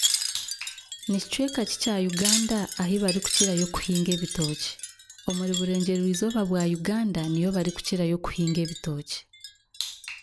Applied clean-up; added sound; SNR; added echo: none; Wind chime; 6 dB; none.